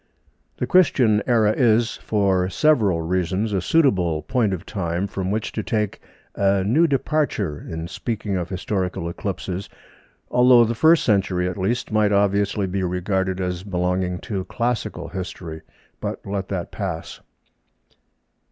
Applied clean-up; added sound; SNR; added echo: none; none; none; none.